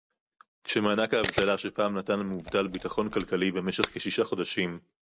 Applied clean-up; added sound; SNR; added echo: none; Camera; 6 dB; none.